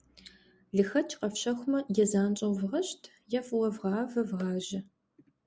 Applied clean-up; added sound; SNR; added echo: none; none; none; none.